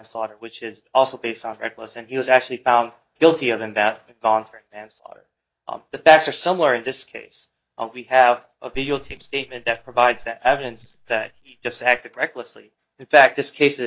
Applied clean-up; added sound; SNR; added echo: neural mask model DeepFilterNet 3.